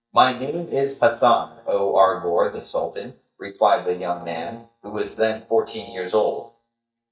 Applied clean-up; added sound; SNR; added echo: neural mask model DeepFilterNet 3.